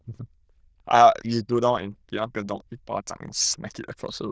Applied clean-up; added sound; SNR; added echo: neural diffusion model UNIVERSE++.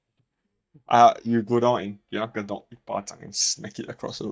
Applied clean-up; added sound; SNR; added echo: neural mask model DeepFilterNet 3.